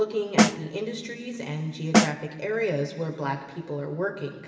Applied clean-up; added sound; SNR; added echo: none; Snare drum; -4 dB; reverberation time 2.6 s.